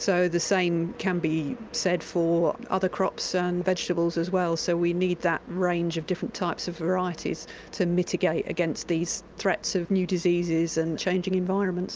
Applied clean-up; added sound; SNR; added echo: none; none; none; none.